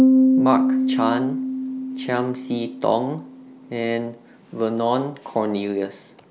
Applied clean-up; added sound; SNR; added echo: none; Piano; -2 dB; none.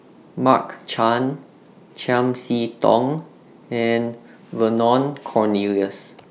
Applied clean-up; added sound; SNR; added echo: none; none; none; none.